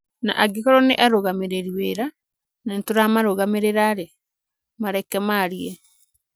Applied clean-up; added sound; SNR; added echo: none; none; none; none.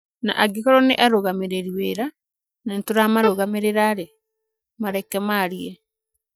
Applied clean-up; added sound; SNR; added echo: neural mask model DeepFilterNet 3.